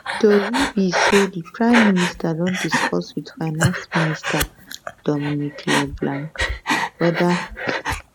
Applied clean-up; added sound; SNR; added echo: none; Breathing; 3 dB; none.